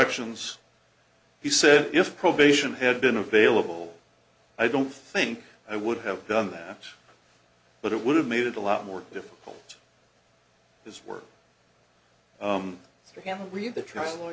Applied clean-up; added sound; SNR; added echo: none; none; none; none.